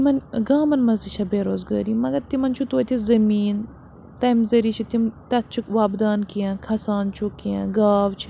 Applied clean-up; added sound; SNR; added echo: none; none; none; none.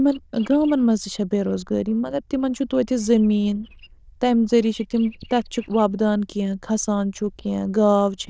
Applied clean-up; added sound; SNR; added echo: neural diffusion model UNIVERSE++.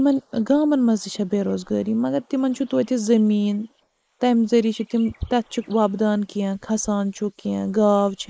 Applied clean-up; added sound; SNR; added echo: neural mask model Resemble Enhance denoiser.